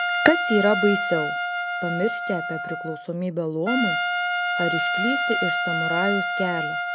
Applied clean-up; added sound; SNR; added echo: none; Trumpet; 0 dB; none.